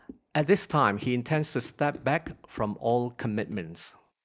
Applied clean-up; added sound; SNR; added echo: neural mask model Resemble Enhance denoiser.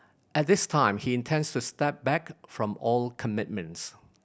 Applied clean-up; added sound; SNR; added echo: none; none; none; none.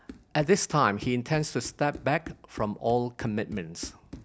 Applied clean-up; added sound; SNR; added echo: none; Run; 18 dB; none.